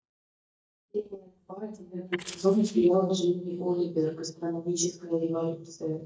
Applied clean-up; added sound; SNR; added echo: neural mask model DeepFilterNet 3.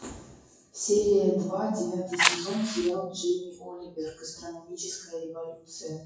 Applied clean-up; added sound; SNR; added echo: classical method WPE with log-MMSE.